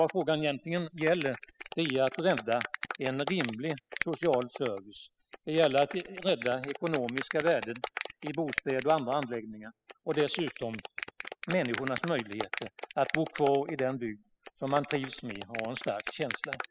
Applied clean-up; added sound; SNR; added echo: classical method spectral subtraction.